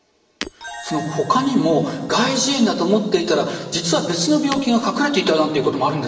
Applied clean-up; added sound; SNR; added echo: none; Shatter; 19 dB; reverberation time 1.9 s.